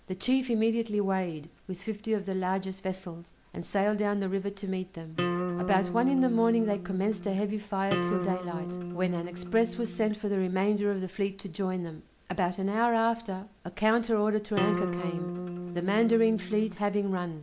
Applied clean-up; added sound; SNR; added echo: none; Acoustic guitar; 5 dB; none.